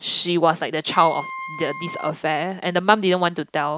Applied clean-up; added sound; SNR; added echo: none; Wind instrument, woodwind instrument; 13 dB; none.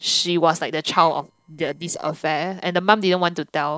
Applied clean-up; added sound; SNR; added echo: neural separator model SepFormer DNS4.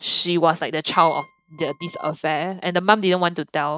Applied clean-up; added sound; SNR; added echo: neural mask model RNNoise.